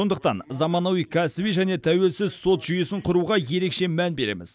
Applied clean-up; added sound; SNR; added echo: none; none; none; none.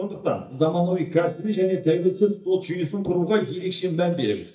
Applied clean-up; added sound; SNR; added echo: neural mask model DeepFilterNet 3.